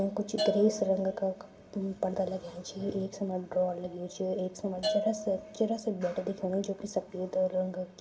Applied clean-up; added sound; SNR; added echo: none; Bell / Percussion; 10 dB; reverberation time 1.8 s.